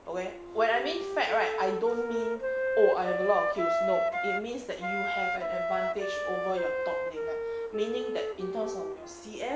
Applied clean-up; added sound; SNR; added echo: none; Wind instrument, woodwind instrument; 0 dB; none.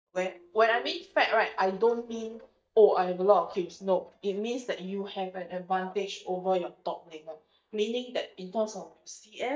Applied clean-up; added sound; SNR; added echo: neural mask model DeepFilterNet 3.